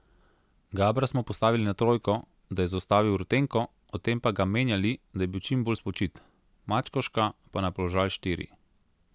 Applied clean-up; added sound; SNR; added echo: none; none; none; none.